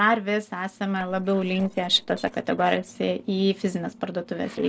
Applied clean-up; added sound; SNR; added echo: neural separator model SepFormer DNS4.